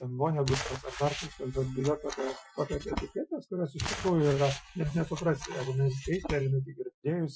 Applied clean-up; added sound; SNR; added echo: classical method Wiener filter.